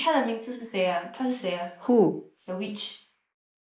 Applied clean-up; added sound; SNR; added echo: neural mask model Resemble Enhance denoiser.